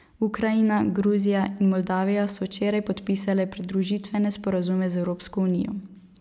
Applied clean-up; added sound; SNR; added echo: none; none; none; none.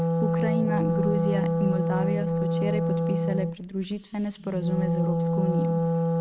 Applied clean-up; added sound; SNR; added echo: neural mask model RNNoise.